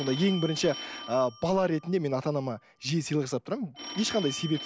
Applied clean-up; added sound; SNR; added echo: none; Telephone; 14 dB; none.